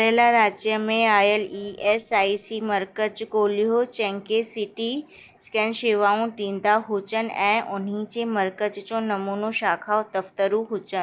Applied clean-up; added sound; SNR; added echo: neural separator model SepFormer DNS4.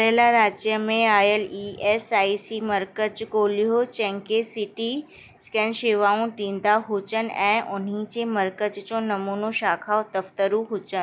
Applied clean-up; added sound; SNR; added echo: none; none; none; none.